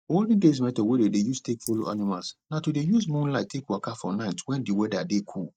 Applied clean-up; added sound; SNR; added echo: neural mask model DeepFilterNet 3.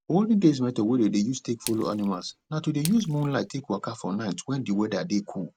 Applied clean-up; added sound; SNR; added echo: none; Splash, splatter; 16 dB; none.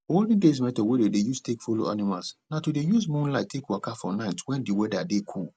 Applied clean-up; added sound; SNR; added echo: none; none; none; none.